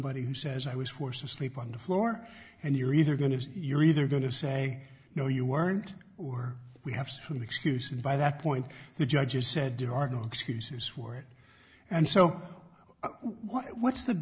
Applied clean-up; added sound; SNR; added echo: none; none; none; none.